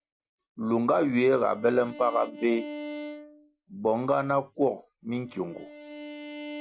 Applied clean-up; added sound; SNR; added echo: neural mask model RNNoise.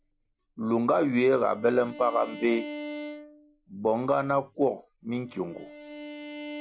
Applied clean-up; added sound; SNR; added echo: none; Bowed string instrument; 14 dB; none.